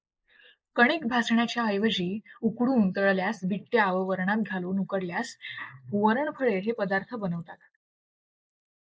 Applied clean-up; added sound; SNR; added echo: neural mask model Resemble Enhance denoiser.